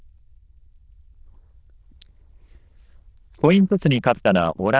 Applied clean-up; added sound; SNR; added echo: neural diffusion model UNIVERSE++.